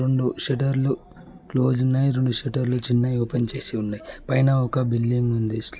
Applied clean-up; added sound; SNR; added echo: none; none; none; none.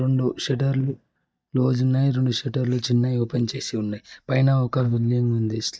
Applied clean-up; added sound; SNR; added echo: neural mask model DeepFilterNet 3.